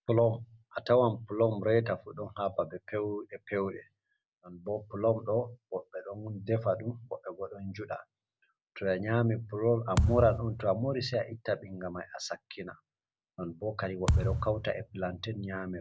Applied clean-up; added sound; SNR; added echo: none; Thump, thud; 1 dB; none.